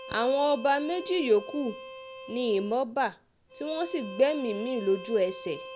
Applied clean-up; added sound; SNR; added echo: none; Bowed string instrument; 15 dB; none.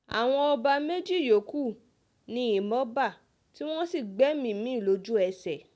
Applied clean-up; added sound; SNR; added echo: none; none; none; none.